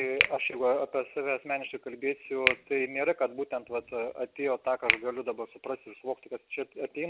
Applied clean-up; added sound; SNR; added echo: none; Finger snapping; 5 dB; none.